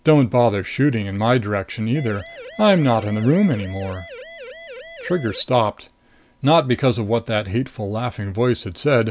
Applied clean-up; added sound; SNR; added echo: none; Siren; 17 dB; none.